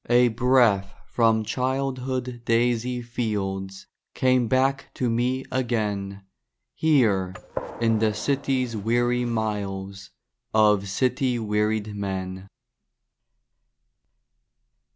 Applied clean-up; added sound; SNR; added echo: none; Gunshot, gunfire; 13 dB; none.